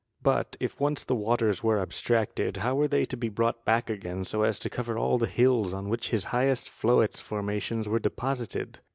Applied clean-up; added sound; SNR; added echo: none; none; none; none.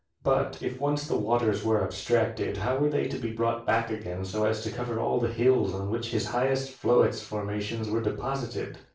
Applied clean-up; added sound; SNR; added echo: none; none; none; reverberation time 0.3 s.